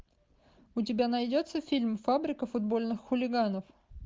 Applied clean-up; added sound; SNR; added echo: none; none; none; none.